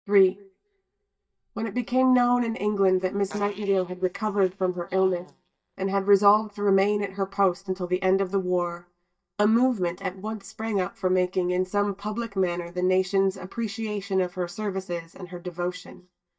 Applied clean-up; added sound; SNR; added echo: neural mask model DeepFilterNet 3.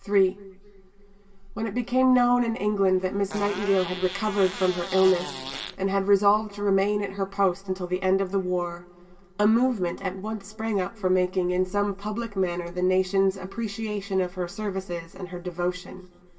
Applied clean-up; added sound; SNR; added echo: none; Fart; 11 dB; reverberation time 2.7 s.